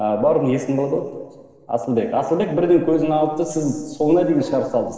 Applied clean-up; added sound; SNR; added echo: neural separator model SepFormer DNS4.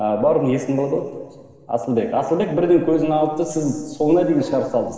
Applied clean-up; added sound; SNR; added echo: none; Bark; 18 dB; reverberation time 2.1 s.